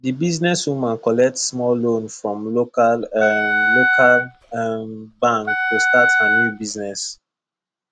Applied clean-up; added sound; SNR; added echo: none; Wind instrument, woodwind instrument; -1 dB; none.